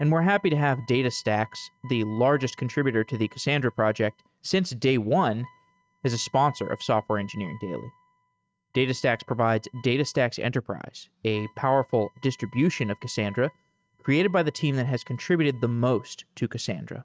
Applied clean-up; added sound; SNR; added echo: neural mask model RNNoise.